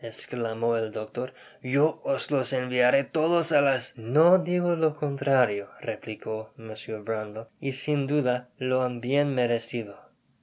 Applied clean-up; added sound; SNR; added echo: none; none; none; none.